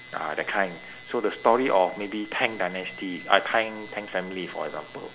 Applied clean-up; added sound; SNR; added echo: none; Wind instrument, woodwind instrument; 19 dB; none.